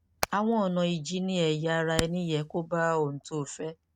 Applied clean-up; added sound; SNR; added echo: neural mask model RNNoise.